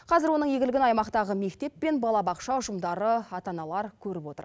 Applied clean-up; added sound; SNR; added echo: none; none; none; none.